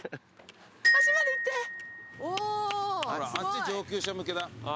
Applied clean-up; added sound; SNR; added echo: none; Glockenspiel; -2 dB; none.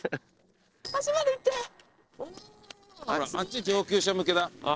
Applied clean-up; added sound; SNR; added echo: neural separator model SepFormer DNS4.